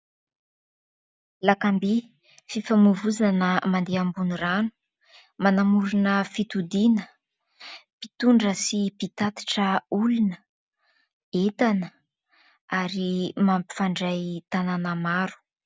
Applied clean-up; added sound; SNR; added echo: none; none; none; none.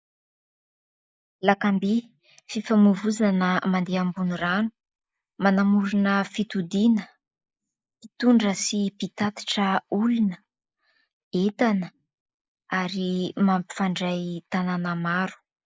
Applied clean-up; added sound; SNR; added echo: neural mask model Resemble Enhance denoiser.